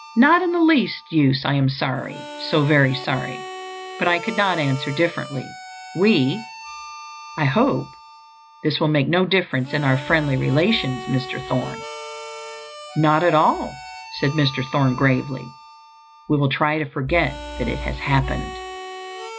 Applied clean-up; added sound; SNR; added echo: none; Harmonica; 15 dB; none.